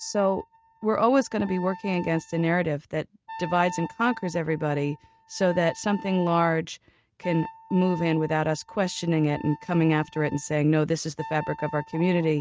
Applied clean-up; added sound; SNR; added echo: neural mask model RNNoise.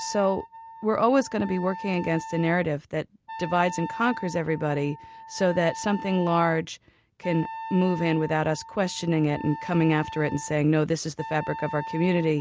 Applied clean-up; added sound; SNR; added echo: none; Wind instrument, woodwind instrument; 13 dB; none.